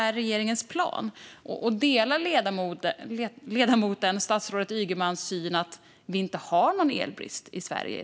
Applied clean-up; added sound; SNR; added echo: none; none; none; none.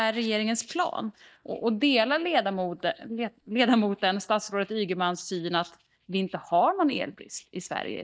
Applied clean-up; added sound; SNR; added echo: neural mask model DeepFilterNet 3.